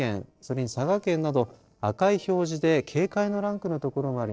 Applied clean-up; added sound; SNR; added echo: neural separator model SepFormer DNS4.